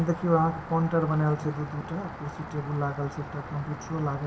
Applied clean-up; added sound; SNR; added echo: none; Rain; 12 dB; reverberation time 1.6 s.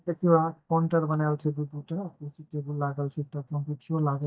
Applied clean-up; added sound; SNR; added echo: neural mask model DeepFilterNet 3.